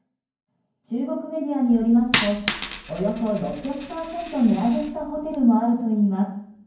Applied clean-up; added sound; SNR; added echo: none; Coin (dropping); 9 dB; reverberation time 0.9 s.